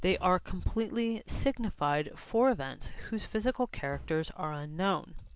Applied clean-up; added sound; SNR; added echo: none; Bass drum; 19 dB; none.